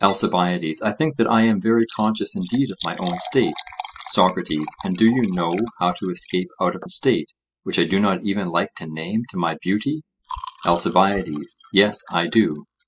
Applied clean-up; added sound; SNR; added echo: classical method spectral subtraction.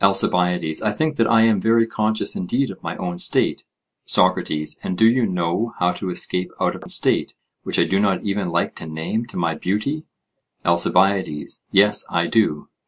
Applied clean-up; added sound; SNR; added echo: none; none; none; none.